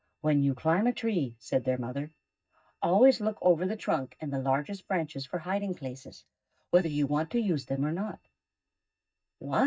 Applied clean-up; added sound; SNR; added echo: neural mask model DeepFilterNet 3.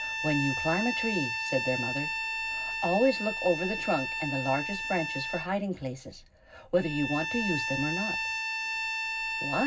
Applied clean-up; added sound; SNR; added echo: none; Bowed string instrument; 2 dB; reverberation time 0.4 s.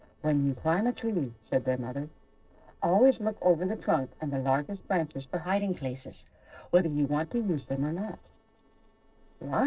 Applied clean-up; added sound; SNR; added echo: neural separator model SepFormer DNS4.